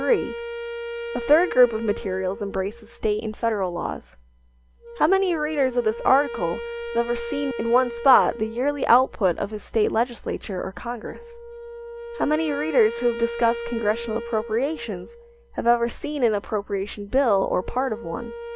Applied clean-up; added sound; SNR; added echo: none; Wind instrument, woodwind instrument; 11 dB; none.